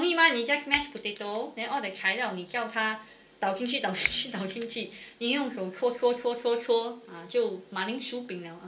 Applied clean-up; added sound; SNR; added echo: none; Finger snapping; 10 dB; reverberation time 0.2 s.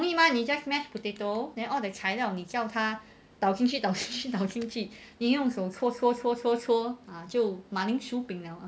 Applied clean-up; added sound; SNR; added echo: none; none; none; none.